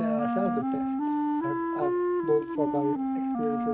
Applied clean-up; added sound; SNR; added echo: neural mask model RNNoise.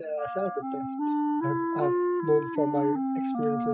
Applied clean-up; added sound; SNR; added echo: classical method spectral subtraction.